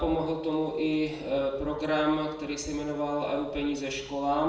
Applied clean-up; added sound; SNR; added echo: none; none; none; reverberation time 0.7 s.